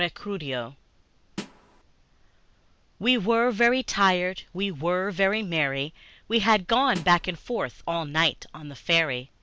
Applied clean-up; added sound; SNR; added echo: none; Snare drum; 12 dB; none.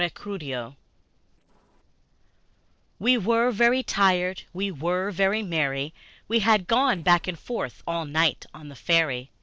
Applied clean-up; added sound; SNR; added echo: neural separator model SepFormer DNS4.